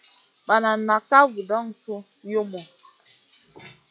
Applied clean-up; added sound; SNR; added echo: classical method log-MMSE.